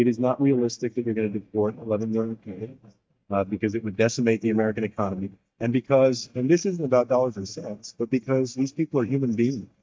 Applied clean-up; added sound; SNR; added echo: neural mask model DeepFilterNet 3.